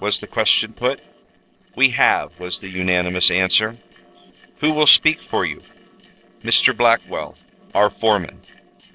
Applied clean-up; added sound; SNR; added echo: neural separator model SepFormer DNS4.